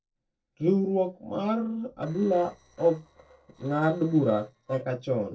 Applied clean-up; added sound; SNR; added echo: neural separator model SepFormer DNS4.